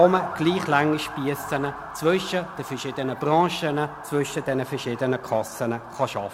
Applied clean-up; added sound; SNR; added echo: none; Motor vehicle (road) / Siren; 12 dB; none.